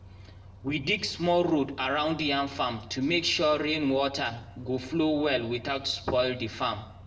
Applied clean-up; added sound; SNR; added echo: none; Bus; 19 dB; reverberation time 0.7 s.